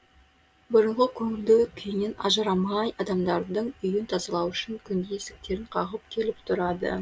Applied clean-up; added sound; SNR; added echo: none; none; none; none.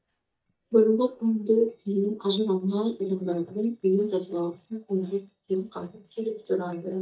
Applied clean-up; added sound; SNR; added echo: neural mask model DeepFilterNet 3.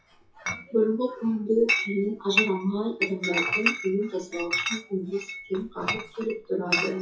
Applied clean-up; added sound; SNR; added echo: classical method WPE with log-MMSE.